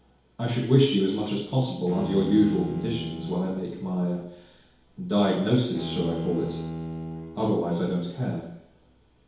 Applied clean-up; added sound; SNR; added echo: none; Bowed string instrument; 10 dB; reverberation time 2.2 s.